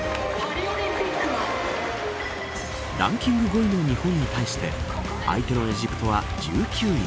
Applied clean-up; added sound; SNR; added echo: none; none; none; none.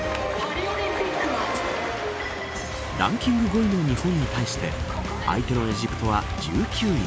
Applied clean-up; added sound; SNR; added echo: none; Hi-hat; 17 dB; none.